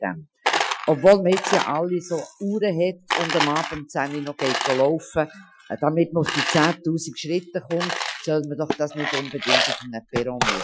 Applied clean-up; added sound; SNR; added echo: classical method Wiener filter.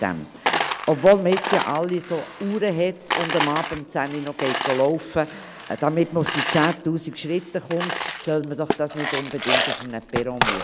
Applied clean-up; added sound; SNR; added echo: none; Coin (dropping); 4 dB; none.